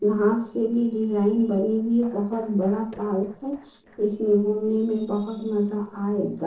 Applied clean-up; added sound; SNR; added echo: neural separator model SepFormer DNS4.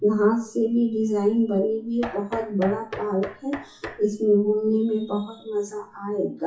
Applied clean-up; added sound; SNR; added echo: classical method WPE with log-MMSE.